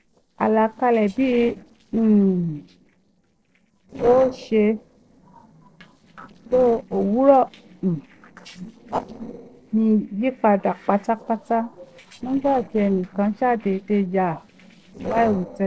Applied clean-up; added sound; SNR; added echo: neural separator model SepFormer DNS4.